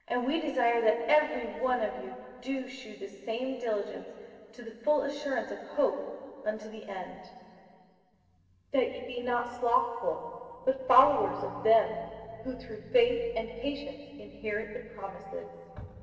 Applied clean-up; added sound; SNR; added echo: none; none; none; reverberation time 2.6 s.